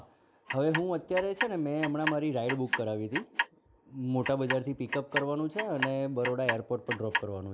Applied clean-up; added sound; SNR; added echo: none; Clock; 4 dB; none.